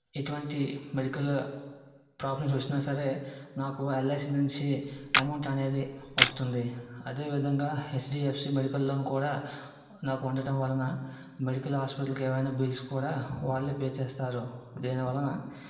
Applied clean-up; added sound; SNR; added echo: none; Camera; -1 dB; reverberation time 1.4 s.